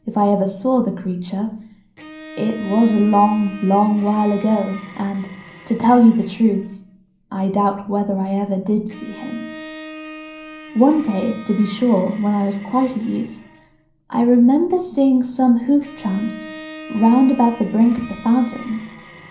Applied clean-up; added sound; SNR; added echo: none; Bowed string instrument; 20 dB; reverberation time 0.6 s.